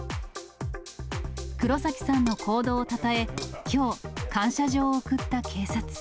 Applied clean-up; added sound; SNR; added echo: none; Dishes, pots, and pans; 16 dB; none.